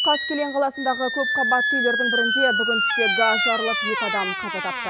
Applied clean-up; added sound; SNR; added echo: none; Squeak; -2 dB; none.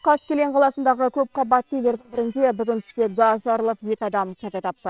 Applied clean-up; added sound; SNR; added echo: neural separator model SepFormer WHAM!.